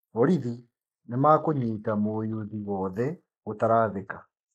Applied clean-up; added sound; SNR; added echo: neural mask model Resemble Enhance denoiser.